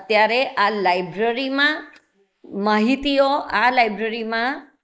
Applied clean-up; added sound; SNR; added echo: neural mask model Resemble Enhance denoiser.